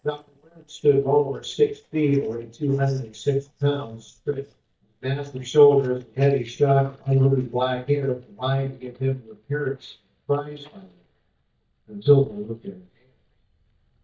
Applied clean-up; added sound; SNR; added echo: neural mask model DeepFilterNet 3.